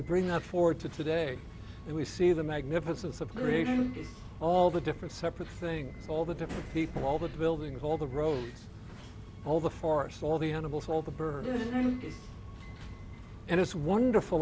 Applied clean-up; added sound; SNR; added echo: none; Subway, metro, underground; 7 dB; none.